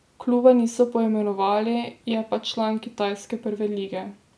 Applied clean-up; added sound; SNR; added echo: none; none; none; none.